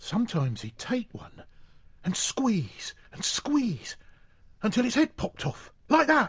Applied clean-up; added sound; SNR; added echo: none; none; none; none.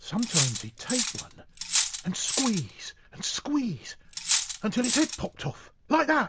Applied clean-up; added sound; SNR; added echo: none; Cutlery, silverware; 0 dB; none.